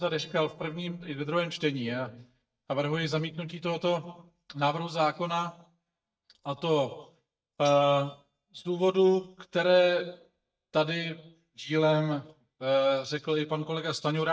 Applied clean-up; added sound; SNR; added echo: neural mask model DeepFilterNet 3.